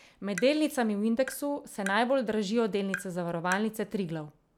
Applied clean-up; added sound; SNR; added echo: none; Tap; 15 dB; none.